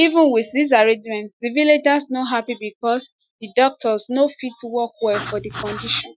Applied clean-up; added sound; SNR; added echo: classical method Wiener filter.